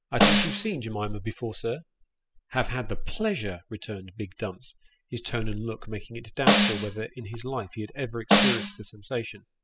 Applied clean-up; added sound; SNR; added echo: classical method spectral subtraction.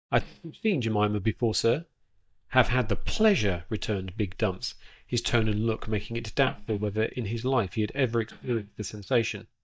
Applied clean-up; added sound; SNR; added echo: neural mask model DeepFilterNet 3.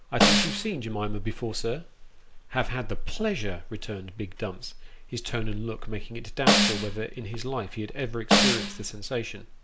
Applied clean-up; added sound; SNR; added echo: none; Snare drum; -5 dB; none.